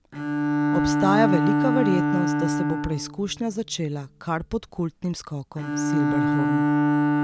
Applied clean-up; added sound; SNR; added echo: none; Bowed string instrument; -4 dB; none.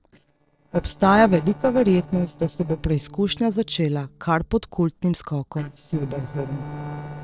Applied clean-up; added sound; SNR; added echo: neural separator model SepFormer DNS4.